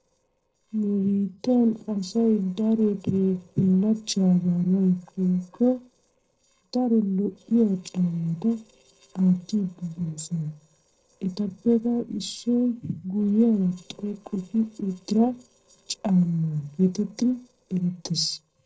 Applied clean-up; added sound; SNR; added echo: neural separator model SepFormer DNS4.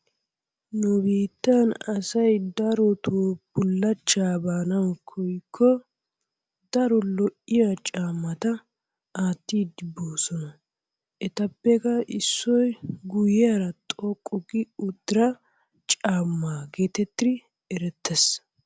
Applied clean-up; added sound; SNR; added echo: none; none; none; none.